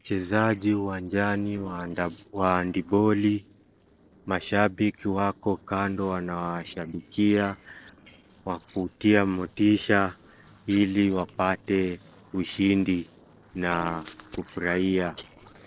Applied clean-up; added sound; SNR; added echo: neural separator model SepFormer DNS4.